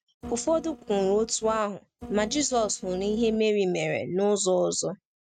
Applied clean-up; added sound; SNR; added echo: neural mask model RNNoise.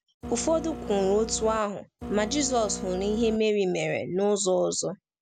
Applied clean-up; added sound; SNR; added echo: none; Printer; 10 dB; none.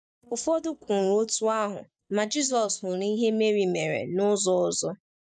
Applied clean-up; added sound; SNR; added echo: neural mask model DeepFilterNet 3.